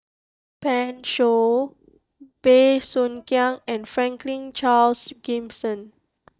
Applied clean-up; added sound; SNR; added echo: neural mask model DeepFilterNet 3.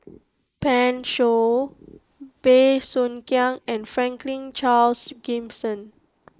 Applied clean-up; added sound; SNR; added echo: neural mask model Resemble Enhance denoiser.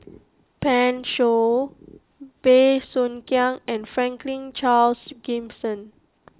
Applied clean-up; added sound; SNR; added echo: none; none; none; none.